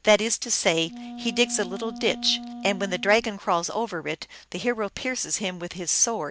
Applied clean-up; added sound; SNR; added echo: none; Wind instrument, woodwind instrument; 13 dB; none.